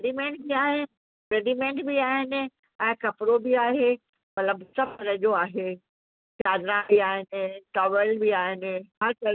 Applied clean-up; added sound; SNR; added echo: none; none; none; none.